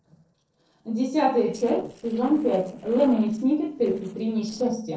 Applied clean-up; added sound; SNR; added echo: neural separator model SepFormer DNS4.